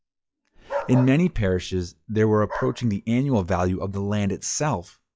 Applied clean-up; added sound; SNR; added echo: classical method log-MMSE.